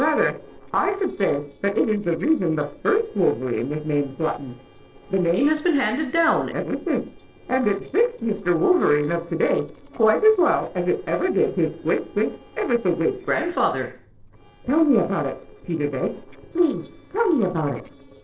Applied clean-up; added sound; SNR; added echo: neural separator model SepFormer DNS4.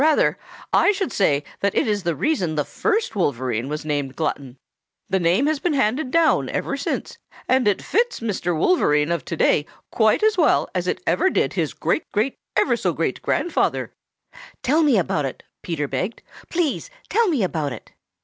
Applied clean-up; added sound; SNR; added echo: none; none; none; none.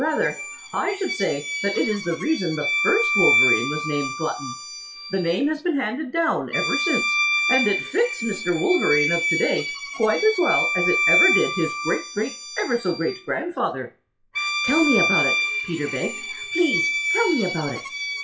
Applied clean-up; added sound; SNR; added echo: classical method WPE with log-MMSE.